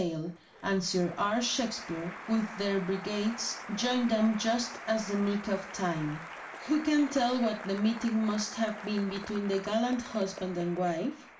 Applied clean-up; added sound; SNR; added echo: none; Applause; 14 dB; reverberation time 0.4 s.